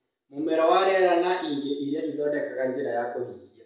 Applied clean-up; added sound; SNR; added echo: none; none; none; reverberation time 0.5 s.